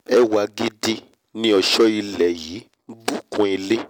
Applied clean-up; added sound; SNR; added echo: none; none; none; none.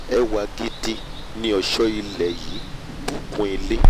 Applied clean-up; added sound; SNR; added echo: none; Water; -2 dB; none.